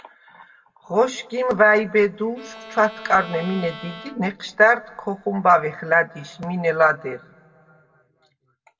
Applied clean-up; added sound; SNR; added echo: none; Bowed string instrument; 18 dB; reverberation time 1.5 s.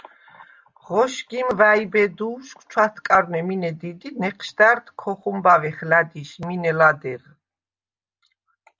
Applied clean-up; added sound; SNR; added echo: none; none; none; none.